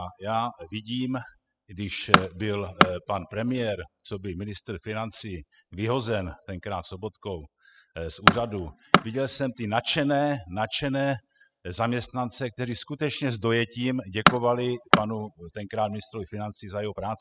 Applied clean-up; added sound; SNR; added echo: classical method spectral subtraction.